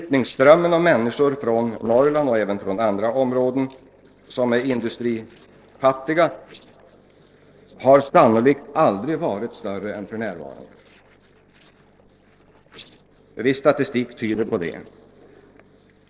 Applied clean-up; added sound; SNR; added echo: neural separator model SepFormer DNS4.